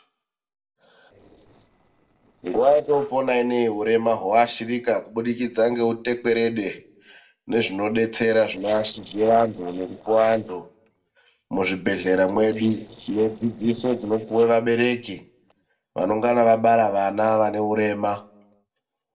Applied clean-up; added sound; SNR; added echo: neural separator model SepFormer DNS4.